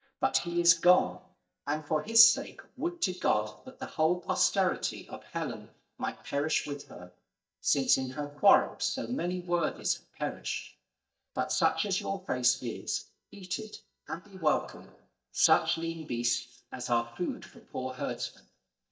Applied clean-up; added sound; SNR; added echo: neural mask model DeepFilterNet 3.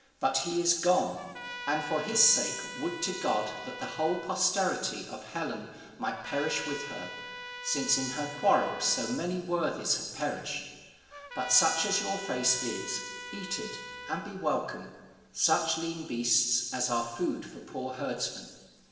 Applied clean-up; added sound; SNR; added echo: none; Trumpet; 11 dB; reverberation time 1.2 s.